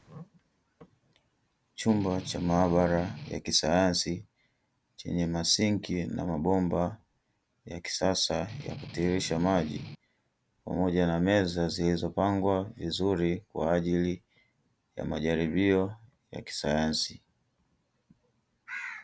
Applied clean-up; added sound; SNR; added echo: none; Strum; 12 dB; none.